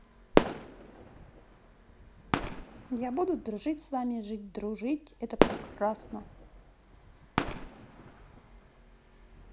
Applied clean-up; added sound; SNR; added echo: none; Fireworks; -3 dB; none.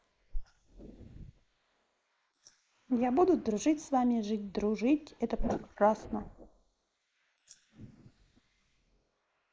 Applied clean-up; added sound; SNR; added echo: neural mask model Resemble Enhance denoiser.